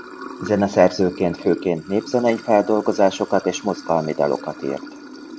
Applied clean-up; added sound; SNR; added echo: none; Sink (filling or washing) / Water; 16 dB; none.